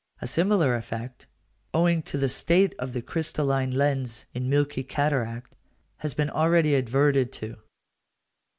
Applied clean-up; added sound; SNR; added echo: none; none; none; none.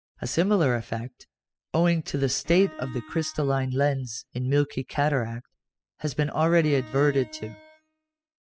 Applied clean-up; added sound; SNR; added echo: classical method spectral subtraction.